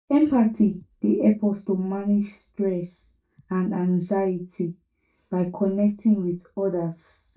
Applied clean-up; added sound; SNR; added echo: neural mask model DeepFilterNet 3.